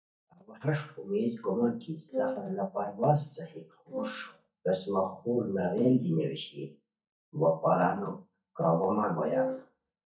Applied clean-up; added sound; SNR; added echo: neural mask model DeepFilterNet 3.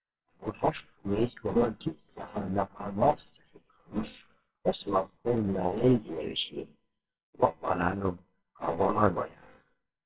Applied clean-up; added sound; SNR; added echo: neural separator model SepFormer WHAMR!.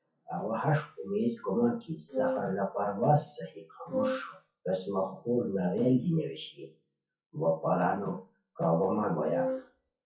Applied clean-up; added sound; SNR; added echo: classical method WPE with log-MMSE.